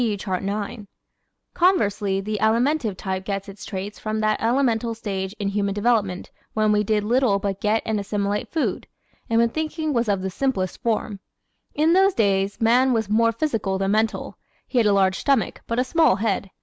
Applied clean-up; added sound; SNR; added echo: none; none; none; none.